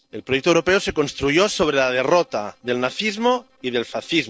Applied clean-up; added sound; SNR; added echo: neural separator model SepFormer DNS4.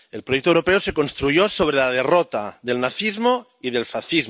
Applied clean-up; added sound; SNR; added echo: none; none; none; none.